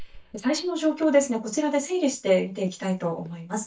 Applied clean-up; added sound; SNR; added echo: neural mask model DeepFilterNet 3.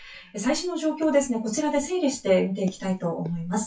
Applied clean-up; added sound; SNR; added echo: classical method WPE with log-MMSE.